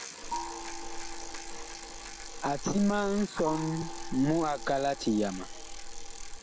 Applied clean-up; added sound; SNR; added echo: none; Gong + Bicycle; 6 dB; none.